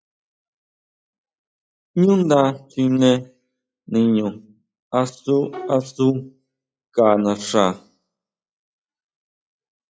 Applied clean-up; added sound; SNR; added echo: classical method log-MMSE.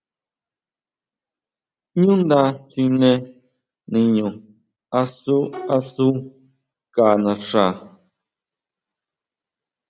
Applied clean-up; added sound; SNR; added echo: none; Bowed string instrument; 15 dB; none.